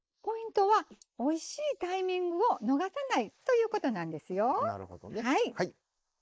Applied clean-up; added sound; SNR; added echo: neural mask model Resemble Enhance denoiser.